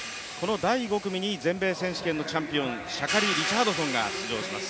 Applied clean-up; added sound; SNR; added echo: none; Hi-hat; 7 dB; none.